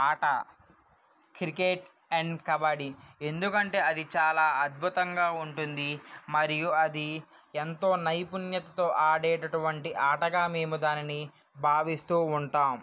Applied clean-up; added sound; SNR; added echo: none; none; none; none.